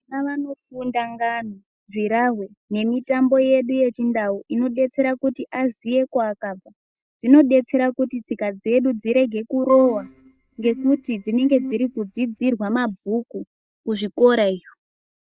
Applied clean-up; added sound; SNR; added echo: neural mask model DeepFilterNet 3.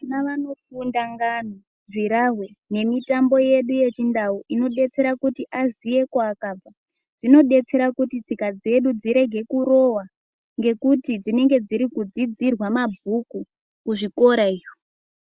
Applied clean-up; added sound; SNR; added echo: none; none; none; none.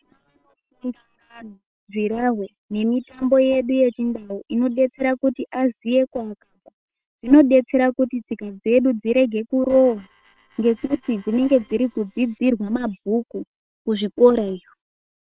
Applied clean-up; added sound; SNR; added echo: neural separator model SepFormer WHAM!.